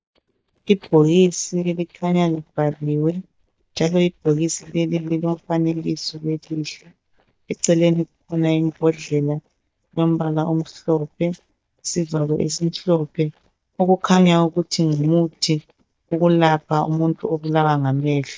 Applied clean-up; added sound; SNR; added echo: neural mask model DeepFilterNet 3.